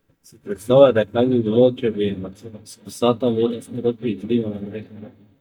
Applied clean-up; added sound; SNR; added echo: neural mask model DeepFilterNet 3.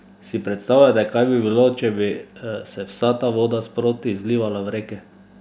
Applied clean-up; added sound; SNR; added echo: none; none; none; none.